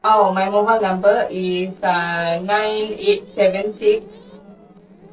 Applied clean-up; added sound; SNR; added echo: neural separator model SepFormer DNS4.